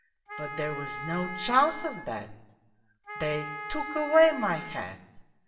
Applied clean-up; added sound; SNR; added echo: none; Wind instrument, woodwind instrument; 9 dB; reverberation time 0.8 s.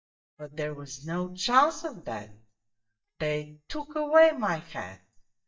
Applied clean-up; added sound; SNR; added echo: neural mask model DeepFilterNet 3.